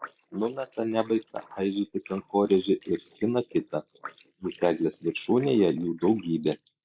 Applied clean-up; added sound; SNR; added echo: neural mask model Resemble Enhance denoiser.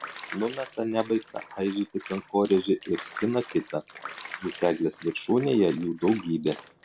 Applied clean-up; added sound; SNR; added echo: none; Bathtub (filling or washing); 16 dB; none.